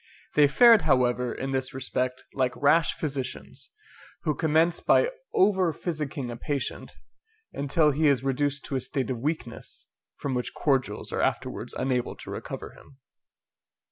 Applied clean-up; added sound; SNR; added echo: none; none; none; none.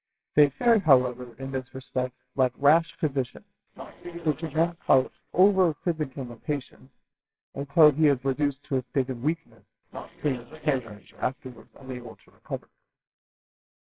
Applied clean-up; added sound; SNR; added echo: neural separator model SepFormer WHAMR!.